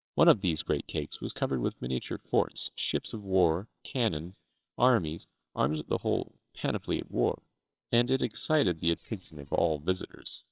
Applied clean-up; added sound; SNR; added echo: neural separator model SepFormer WHAMR!.